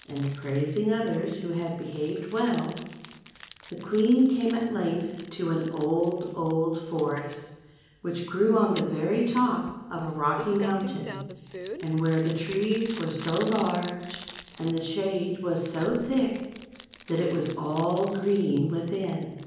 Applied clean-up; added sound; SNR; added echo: none; Crumpling, crinkling; 18 dB; reverberation time 1.0 s.